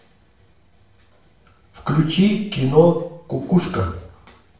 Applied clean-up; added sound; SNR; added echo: none; none; none; reverberation time 0.6 s.